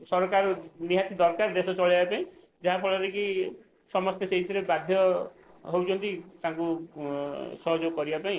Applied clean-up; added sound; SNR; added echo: neural separator model SepFormer DNS4.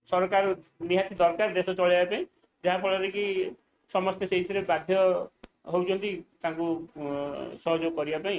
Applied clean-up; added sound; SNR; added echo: neural mask model RNNoise.